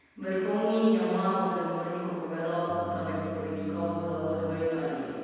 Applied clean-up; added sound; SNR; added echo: none; Organ; 8 dB; reverberation time 2.1 s.